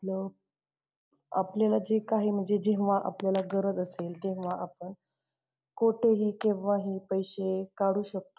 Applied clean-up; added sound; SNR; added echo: none; none; none; none.